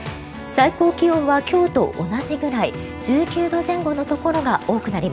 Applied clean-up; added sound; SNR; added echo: none; none; none; none.